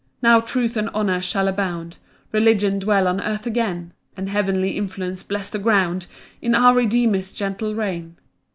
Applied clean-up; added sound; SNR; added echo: none; none; none; none.